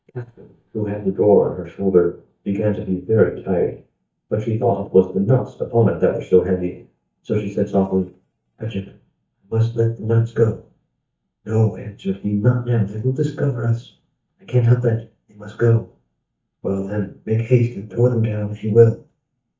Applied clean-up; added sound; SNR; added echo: neural mask model DeepFilterNet 3.